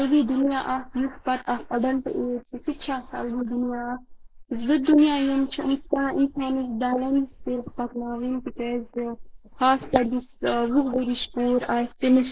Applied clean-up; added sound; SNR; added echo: neural mask model Resemble Enhance denoiser.